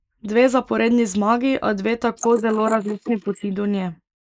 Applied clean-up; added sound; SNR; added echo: neural mask model Resemble Enhance denoiser.